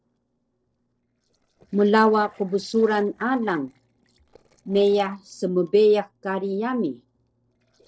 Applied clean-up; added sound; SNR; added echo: neural separator model SepFormer DNS4.